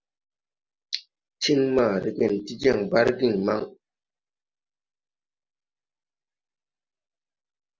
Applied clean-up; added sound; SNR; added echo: none; none; none; none.